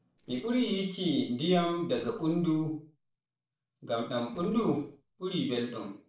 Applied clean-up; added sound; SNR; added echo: neural separator model SepFormer DNS4.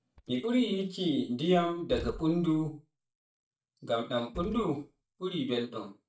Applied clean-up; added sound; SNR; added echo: neural mask model DeepFilterNet 3.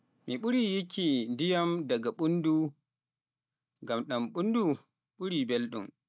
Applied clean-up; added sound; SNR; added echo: none; none; none; none.